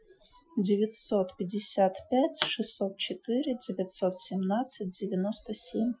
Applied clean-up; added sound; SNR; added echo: classical method Wiener filter.